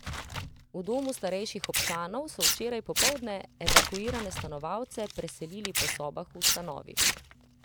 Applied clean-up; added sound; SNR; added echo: none; Tearing; -4 dB; none.